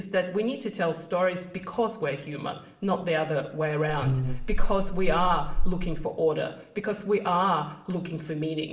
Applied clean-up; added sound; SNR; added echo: none; Buzz; -5 dB; reverberation time 0.9 s.